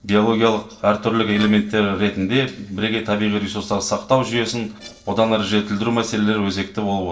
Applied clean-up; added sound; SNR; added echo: neural separator model SepFormer DNS4.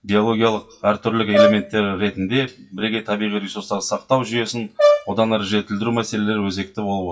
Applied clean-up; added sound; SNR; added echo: classical method WPE with log-MMSE.